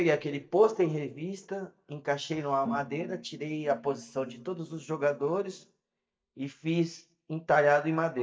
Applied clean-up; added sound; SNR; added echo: neural mask model DeepFilterNet 3.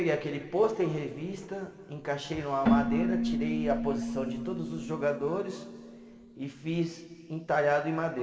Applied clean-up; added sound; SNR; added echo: none; Keyboard (musical); 3 dB; reverberation time 2.1 s.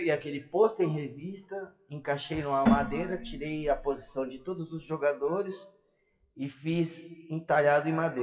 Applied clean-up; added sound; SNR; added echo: classical method WPE with log-MMSE.